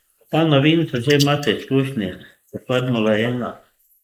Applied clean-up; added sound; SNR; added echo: neural mask model Resemble Enhance denoiser.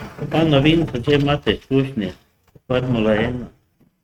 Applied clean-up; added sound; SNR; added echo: neural mask model RNNoise.